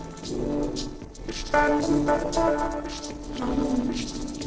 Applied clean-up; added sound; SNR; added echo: neural separator model SepFormer DNS4.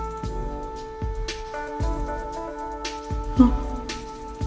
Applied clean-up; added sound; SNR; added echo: none; Wind instrument, woodwind instrument; 10 dB; reverberation time 1.9 s.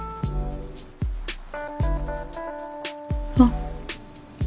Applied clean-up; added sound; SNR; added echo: none; none; none; none.